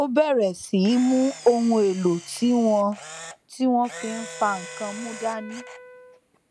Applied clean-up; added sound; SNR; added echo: none; Wind instrument, woodwind instrument + Camera; 18 dB; none.